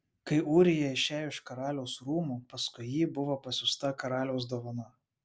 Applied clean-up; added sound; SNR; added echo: none; none; none; none.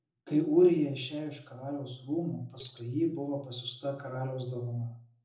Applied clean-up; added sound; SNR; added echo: neural separator model SepFormer DNS4.